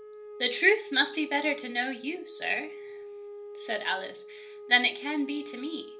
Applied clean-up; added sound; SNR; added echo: none; Wind instrument, woodwind instrument; 13 dB; reverberation time 0.3 s.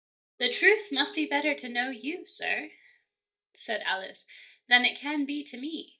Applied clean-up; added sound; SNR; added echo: neural mask model DeepFilterNet 3.